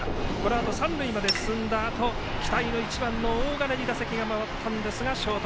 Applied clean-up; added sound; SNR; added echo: none; Thunder; 5 dB; none.